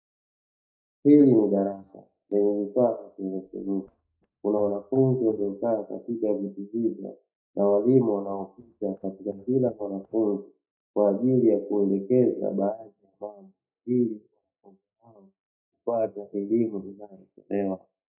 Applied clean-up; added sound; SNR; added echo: neural mask model DeepFilterNet 3.